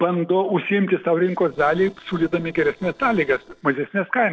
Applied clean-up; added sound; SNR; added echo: neural separator model SepFormer DNS4.